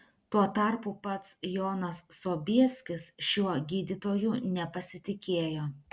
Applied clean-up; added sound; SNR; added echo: none; none; none; none.